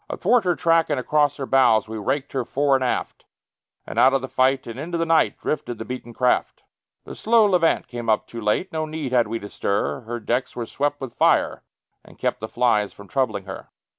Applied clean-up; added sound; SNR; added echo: none; none; none; none.